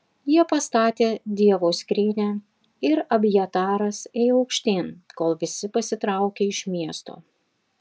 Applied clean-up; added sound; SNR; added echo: none; none; none; none.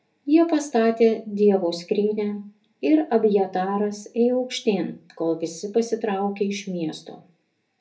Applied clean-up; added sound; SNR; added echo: none; none; none; reverberation time 0.3 s.